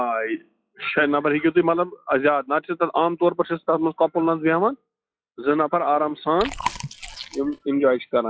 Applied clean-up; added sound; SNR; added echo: classical method log-MMSE.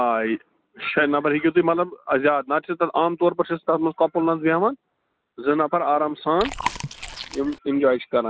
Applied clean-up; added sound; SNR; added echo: none; Chewing, mastication; 9 dB; none.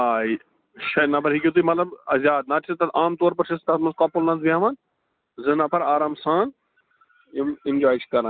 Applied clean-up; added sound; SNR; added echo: none; none; none; none.